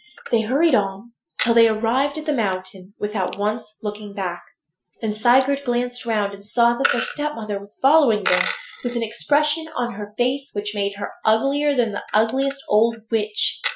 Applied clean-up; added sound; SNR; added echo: classical method Wiener filter.